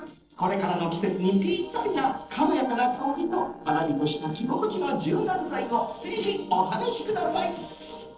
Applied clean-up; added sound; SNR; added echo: neural separator model SepFormer DNS4.